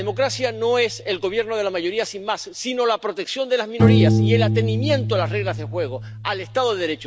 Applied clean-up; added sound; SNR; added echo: none; Piano; 0 dB; none.